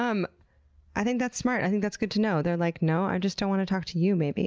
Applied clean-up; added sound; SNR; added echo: none; none; none; none.